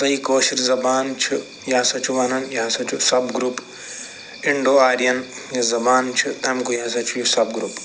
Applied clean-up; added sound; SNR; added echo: none; none; none; none.